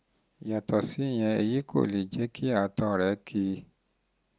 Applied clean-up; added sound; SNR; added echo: none; none; none; none.